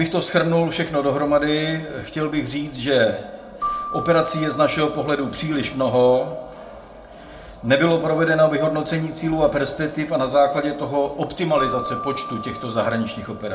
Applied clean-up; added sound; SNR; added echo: none; Keyboard (musical); 14 dB; reverberation time 0.2 s.